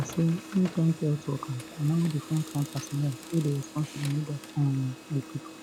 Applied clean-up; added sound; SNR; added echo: none; Printer; 14 dB; none.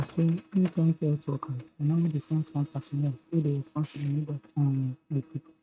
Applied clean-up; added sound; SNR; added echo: neural mask model RNNoise.